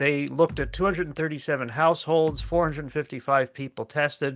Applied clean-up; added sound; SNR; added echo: none; Bass drum; 15 dB; none.